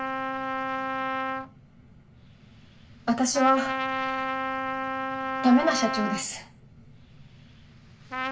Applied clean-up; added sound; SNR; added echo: none; Trumpet; 2 dB; reverberation time 0.2 s.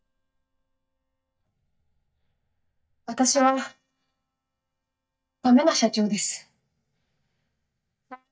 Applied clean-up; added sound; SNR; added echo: neural mask model DeepFilterNet 3.